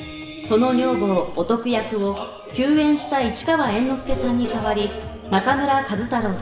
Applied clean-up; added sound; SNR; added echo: none; Drawer open or close; 16 dB; reverberation time 0.8 s.